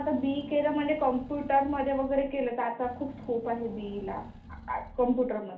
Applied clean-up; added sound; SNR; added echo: none; Engine / Car; 17 dB; reverberation time 0.4 s.